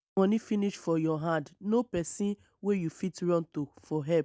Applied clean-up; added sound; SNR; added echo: none; none; none; none.